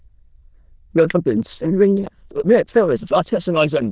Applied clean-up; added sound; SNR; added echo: neural diffusion model UNIVERSE++.